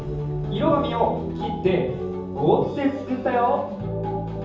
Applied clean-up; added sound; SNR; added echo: none; Boom; 19 dB; reverberation time 0.7 s.